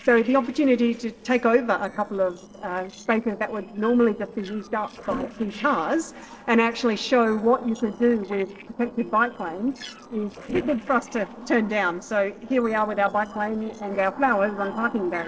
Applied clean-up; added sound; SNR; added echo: neural separator model SepFormer DNS4.